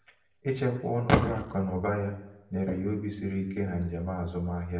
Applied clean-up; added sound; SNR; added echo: none; none; none; reverberation time 0.6 s.